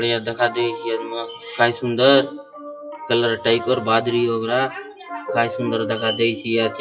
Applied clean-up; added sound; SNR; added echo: classical method WPE with log-MMSE.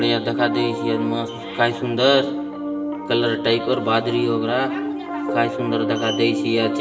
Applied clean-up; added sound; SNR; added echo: none; Piano; 4 dB; reverberation time 0.8 s.